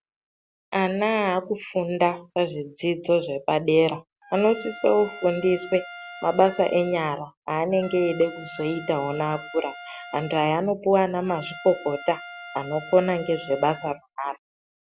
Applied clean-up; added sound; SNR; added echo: none; Trumpet; 16 dB; none.